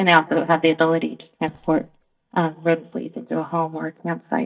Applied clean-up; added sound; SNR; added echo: neural mask model DeepFilterNet 3.